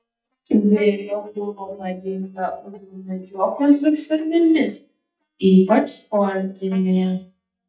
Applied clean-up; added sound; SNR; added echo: neural mask model DeepFilterNet 3.